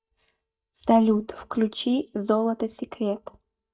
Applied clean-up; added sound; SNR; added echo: neural mask model DeepFilterNet 3.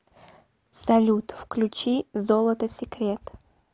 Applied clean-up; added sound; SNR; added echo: none; none; none; none.